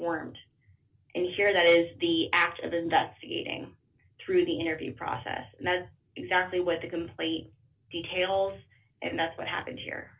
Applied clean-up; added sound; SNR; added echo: none; none; none; none.